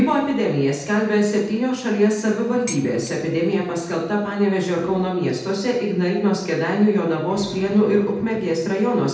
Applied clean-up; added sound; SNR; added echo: none; Dishes, pots, and pans; 16 dB; reverberation time 0.8 s.